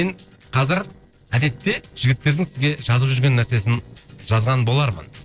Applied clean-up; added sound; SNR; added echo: neural separator model SepFormer DNS4.